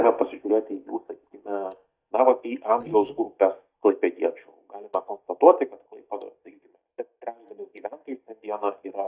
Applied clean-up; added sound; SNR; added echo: neural mask model DeepFilterNet 3.